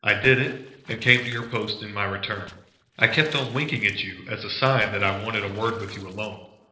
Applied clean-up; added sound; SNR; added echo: neural separator model SepFormer DNS4.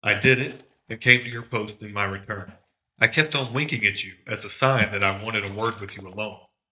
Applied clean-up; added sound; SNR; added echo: neural mask model DeepFilterNet 3.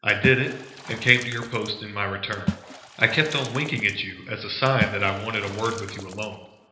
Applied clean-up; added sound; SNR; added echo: none; Water / Splash, splatter; 10 dB; reverberation time 1.0 s.